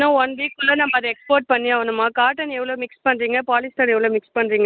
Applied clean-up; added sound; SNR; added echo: none; none; none; none.